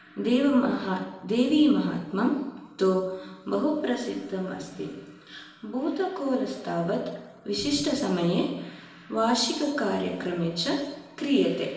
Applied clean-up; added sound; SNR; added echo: none; none; none; reverberation time 0.9 s.